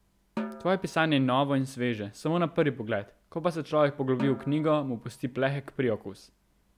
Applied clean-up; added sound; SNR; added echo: none; Snare drum; 15 dB; none.